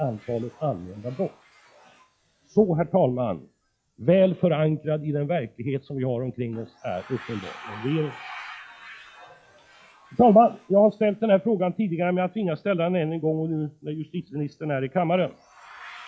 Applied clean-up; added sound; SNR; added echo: classical method log-MMSE.